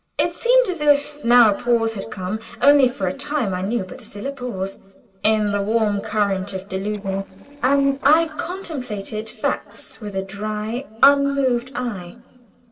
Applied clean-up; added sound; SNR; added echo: neural separator model SepFormer DNS4.